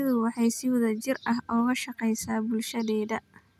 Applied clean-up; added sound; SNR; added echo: none; none; none; none.